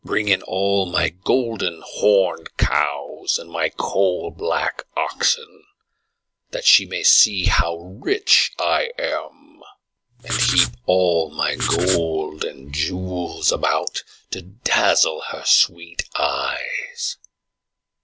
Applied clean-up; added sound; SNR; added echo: none; Writing; 4 dB; none.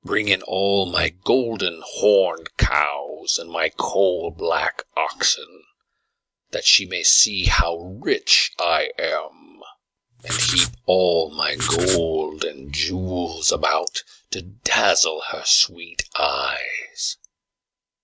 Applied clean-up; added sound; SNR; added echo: neural mask model RNNoise.